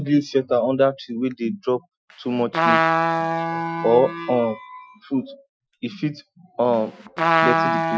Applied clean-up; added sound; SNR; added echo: classical method Wiener filter.